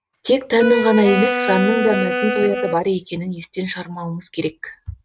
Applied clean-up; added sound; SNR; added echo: neural mask model RNNoise.